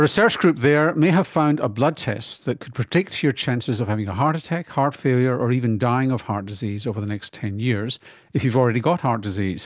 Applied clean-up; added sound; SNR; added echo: none; none; none; none.